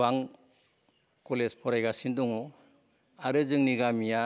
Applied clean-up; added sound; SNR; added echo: none; none; none; none.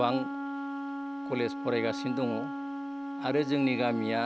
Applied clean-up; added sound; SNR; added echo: none; Wind instrument, woodwind instrument; 5 dB; none.